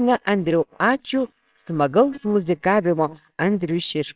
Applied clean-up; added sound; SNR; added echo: neural separator model SepFormer WHAMR!.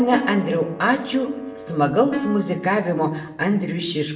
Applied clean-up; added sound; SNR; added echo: none; Plucked string instrument; 11 dB; reverberation time 0.7 s.